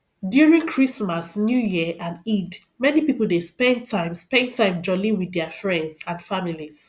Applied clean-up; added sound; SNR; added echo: none; none; none; none.